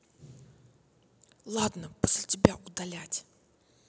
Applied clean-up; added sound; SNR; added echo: none; none; none; none.